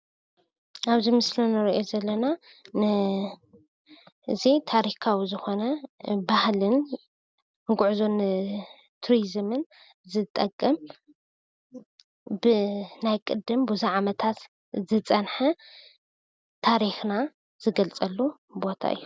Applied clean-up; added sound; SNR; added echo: none; none; none; none.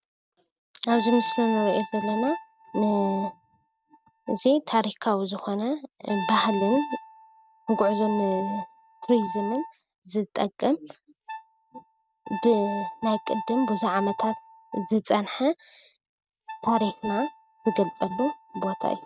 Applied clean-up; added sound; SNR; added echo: neural mask model RNNoise.